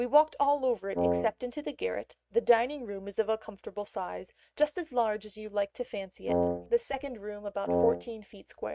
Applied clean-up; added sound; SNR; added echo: neural mask model RNNoise.